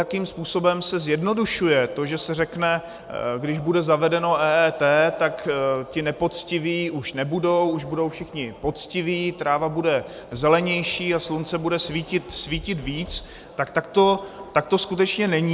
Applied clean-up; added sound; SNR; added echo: none; none; none; none.